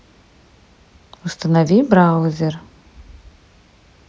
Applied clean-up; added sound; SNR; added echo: none; none; none; none.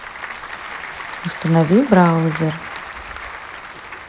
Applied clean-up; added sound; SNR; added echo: none; Applause / Crowd; 11 dB; none.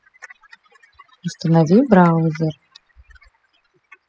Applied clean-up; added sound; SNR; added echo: classical method spectral subtraction.